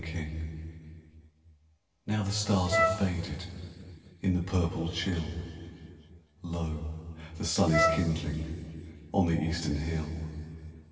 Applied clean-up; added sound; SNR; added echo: none; Wind instrument, woodwind instrument; -2 dB; reverberation time 2.6 s.